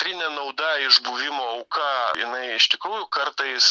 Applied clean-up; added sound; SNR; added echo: none; none; none; none.